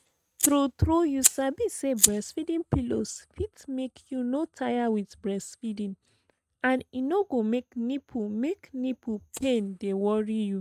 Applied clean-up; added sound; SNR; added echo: neural mask model RNNoise.